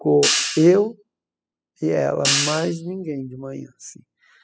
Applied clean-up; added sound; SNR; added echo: classical method spectral subtraction.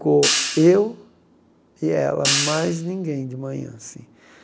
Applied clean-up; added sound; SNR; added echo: none; Hi-hat; 5 dB; none.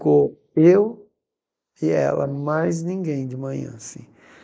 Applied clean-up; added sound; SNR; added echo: neural mask model Resemble Enhance denoiser.